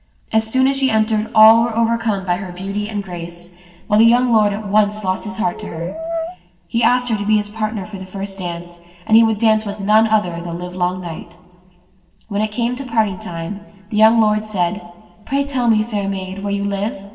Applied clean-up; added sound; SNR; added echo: none; Brass instrument; 9 dB; reverberation time 1.8 s.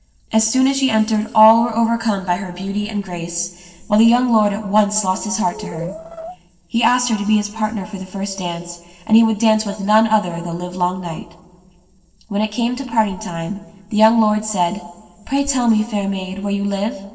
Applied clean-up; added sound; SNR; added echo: neural separator model SepFormer DNS4.